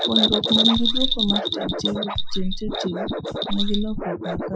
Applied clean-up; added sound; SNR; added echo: classical method Wiener filter.